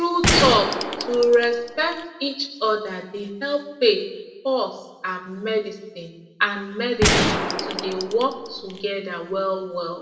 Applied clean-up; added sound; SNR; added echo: none; Gunshot, gunfire; 0 dB; reverberation time 0.9 s.